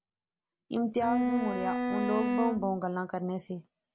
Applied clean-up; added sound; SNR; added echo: none; Bowed string instrument; -2 dB; none.